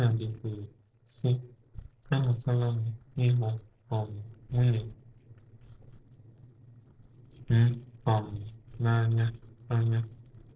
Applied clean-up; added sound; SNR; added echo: neural separator model SepFormer DNS4.